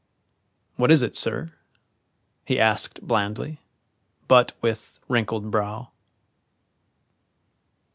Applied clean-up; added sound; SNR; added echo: none; none; none; none.